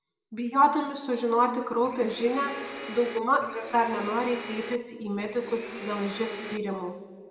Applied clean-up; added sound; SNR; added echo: none; Domestic sounds, home sounds; 12 dB; reverberation time 1.5 s.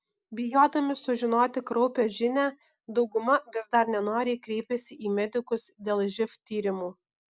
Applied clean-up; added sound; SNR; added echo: none; none; none; none.